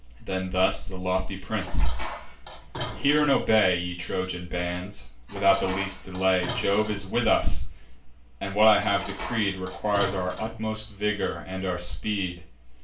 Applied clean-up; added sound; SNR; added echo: none; Dishes, pots, and pans; 14 dB; reverberation time 0.3 s.